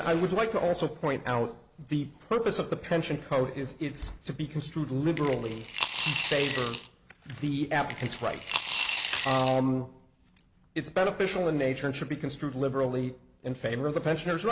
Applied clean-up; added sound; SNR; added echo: none; Coin (dropping) / Glass; -4 dB; none.